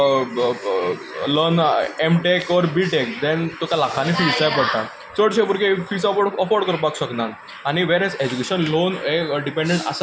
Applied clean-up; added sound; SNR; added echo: none; none; none; none.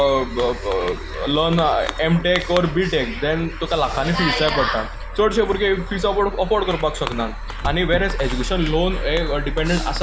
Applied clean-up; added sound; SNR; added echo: none; Fireworks; 7 dB; none.